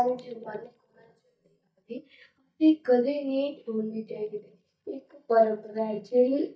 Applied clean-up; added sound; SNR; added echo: neural mask model DeepFilterNet 3.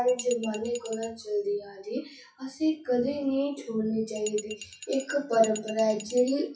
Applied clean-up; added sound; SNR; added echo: classical method WPE with log-MMSE.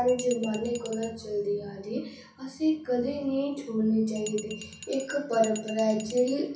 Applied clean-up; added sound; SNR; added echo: none; Glass; 15 dB; reverberation time 0.6 s.